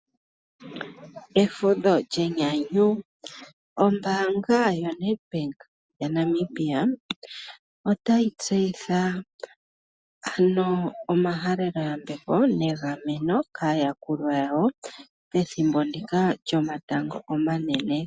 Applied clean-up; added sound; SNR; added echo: none; none; none; none.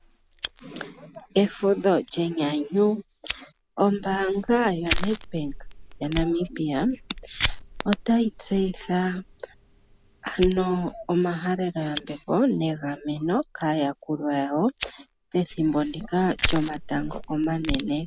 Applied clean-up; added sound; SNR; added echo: none; Fire; 7 dB; none.